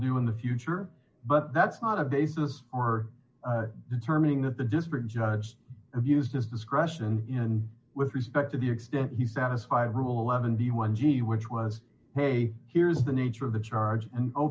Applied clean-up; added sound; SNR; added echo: none; none; none; none.